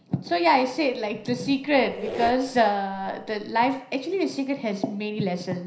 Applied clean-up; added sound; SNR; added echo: none; Squeak; 14 dB; reverberation time 0.5 s.